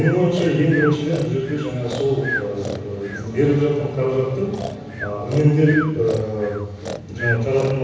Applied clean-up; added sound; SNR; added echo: none; Breathing; 11 dB; reverberation time 1.1 s.